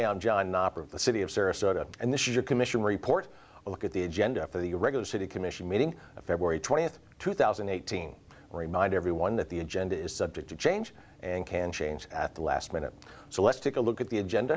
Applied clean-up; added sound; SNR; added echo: none; none; none; none.